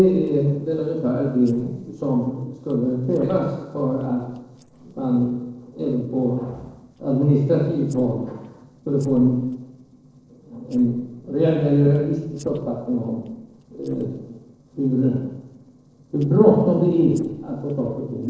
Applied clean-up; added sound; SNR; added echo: neural separator model SepFormer DNS4.